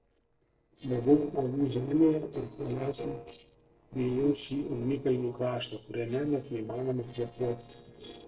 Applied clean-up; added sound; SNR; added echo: neural separator model SepFormer DNS4.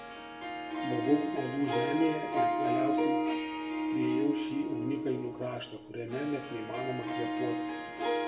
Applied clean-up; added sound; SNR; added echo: none; Harp; -2 dB; reverberation time 0.6 s.